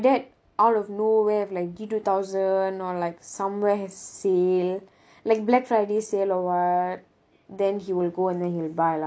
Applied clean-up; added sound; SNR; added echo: none; none; none; none.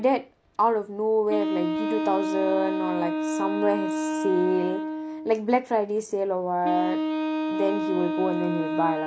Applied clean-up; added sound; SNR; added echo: none; Wind instrument, woodwind instrument; 2 dB; none.